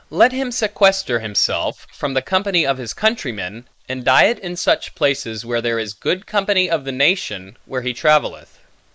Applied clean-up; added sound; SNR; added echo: neural mask model Resemble Enhance denoiser.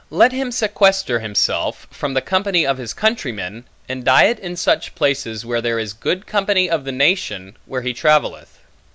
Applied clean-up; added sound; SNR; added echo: none; none; none; none.